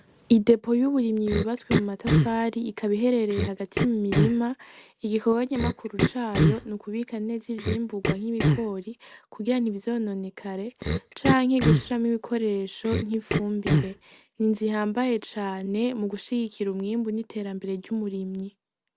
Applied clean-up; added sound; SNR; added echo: none; Cough; 1 dB; none.